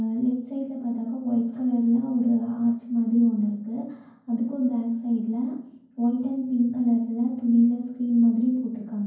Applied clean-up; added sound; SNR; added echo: none; none; none; reverberation time 0.9 s.